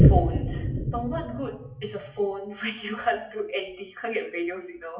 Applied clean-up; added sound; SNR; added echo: classical method WPE with log-MMSE.